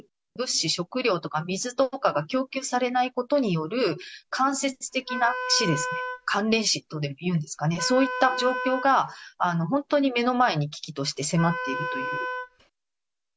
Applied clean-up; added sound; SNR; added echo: none; Wind instrument, woodwind instrument; 5 dB; none.